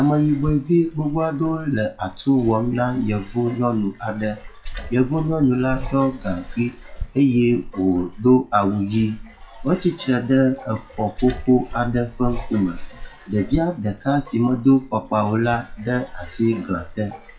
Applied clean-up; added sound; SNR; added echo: classical method WPE with log-MMSE.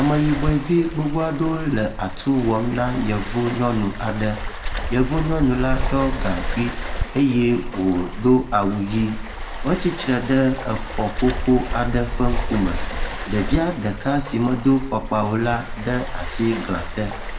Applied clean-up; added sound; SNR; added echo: none; Waves, surf; 5 dB; reverberation time 0.8 s.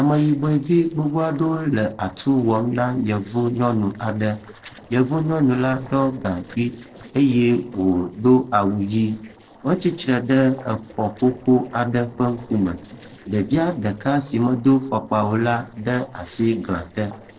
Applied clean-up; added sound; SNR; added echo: neural separator model SepFormer DNS4.